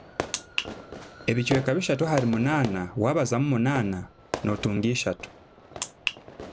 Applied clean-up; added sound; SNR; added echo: none; Fireworks; 12 dB; none.